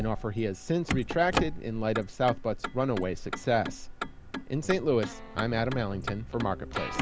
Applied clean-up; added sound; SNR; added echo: none; Motor vehicle (road); 6 dB; none.